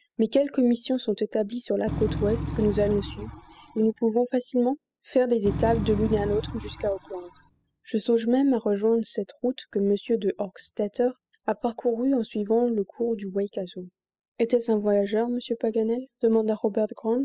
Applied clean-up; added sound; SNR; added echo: classical method spectral subtraction.